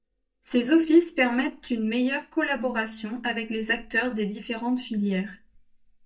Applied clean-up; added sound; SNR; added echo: neural mask model DeepFilterNet 3.